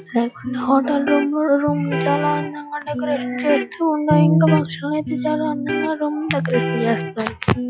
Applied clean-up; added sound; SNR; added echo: classical method log-MMSE.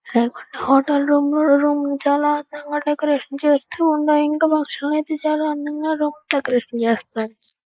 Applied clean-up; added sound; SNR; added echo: neural mask model Resemble Enhance denoiser.